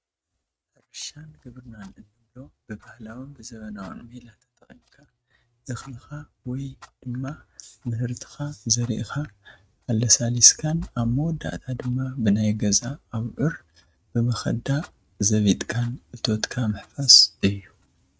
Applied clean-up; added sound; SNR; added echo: neural mask model RNNoise.